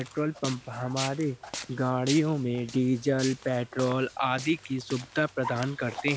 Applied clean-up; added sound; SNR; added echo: none; Walk, footsteps; 13 dB; none.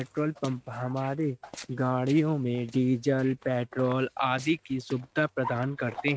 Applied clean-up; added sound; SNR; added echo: neural mask model RNNoise.